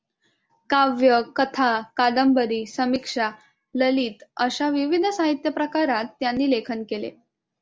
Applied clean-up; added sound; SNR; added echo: none; none; none; none.